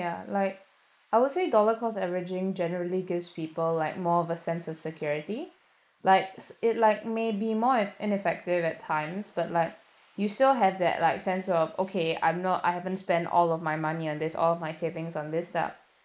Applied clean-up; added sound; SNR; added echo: neural mask model Resemble Enhance denoiser.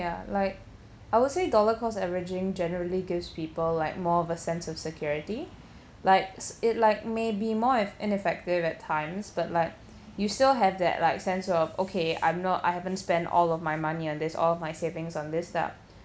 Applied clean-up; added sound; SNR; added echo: none; none; none; none.